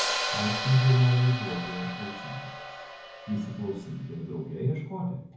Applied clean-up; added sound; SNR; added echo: none; Hi-hat; 7 dB; reverberation time 0.9 s.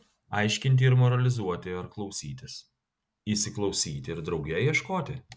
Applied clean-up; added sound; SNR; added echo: none; none; none; none.